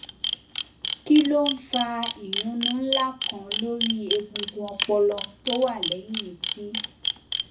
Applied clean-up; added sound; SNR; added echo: none; Camera; 2 dB; reverberation time 0.4 s.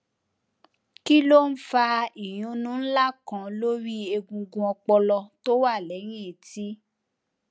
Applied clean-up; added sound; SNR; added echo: none; none; none; none.